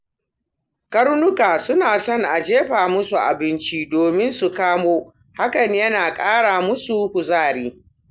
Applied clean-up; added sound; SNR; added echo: none; none; none; none.